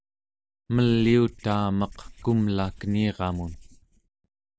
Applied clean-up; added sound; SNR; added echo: none; Writing; 19 dB; none.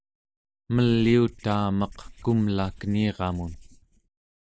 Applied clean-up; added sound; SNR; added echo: neural mask model Resemble Enhance denoiser.